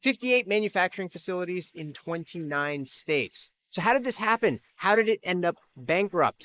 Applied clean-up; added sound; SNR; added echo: neural mask model Resemble Enhance denoiser.